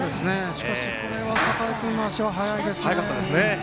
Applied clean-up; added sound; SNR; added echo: none; Clapping; 7 dB; none.